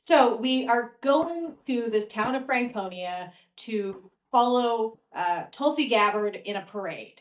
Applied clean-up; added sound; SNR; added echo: neural mask model DeepFilterNet 3.